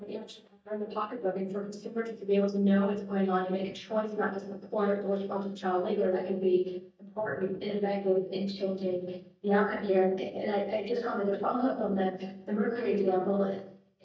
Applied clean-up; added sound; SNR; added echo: neural mask model DeepFilterNet 3.